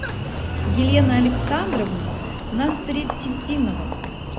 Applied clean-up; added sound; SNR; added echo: none; Engine; 0 dB; none.